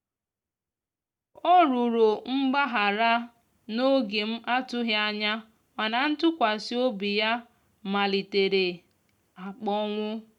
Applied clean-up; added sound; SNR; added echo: none; none; none; none.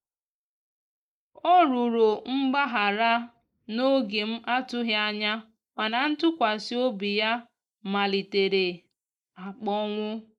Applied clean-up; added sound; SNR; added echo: neural mask model Resemble Enhance denoiser.